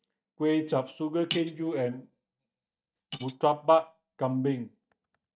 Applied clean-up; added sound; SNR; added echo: neural mask model DeepFilterNet 3.